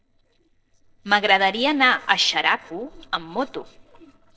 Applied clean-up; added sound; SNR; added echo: neural separator model SepFormer DNS4.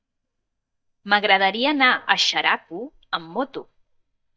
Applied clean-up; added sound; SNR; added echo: neural mask model DeepFilterNet 3.